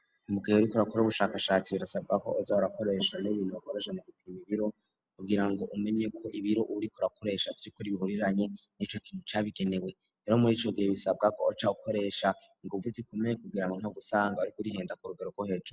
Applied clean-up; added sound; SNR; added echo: none; none; none; none.